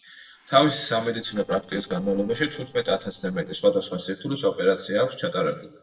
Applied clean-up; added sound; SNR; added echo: neural separator model SepFormer DNS4.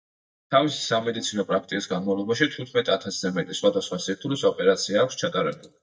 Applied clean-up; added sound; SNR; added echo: neural mask model DeepFilterNet 3.